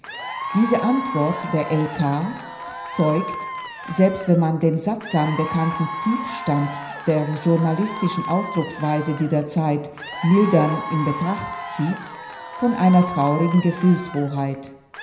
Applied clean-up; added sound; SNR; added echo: none; Applause / Crowd / Cheering; 10 dB; reverberation time 0.9 s.